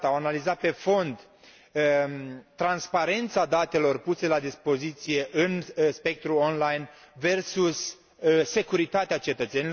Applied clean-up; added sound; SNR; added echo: none; none; none; none.